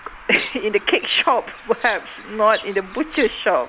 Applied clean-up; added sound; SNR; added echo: none; Bird vocalization, bird call, bird song; 17 dB; none.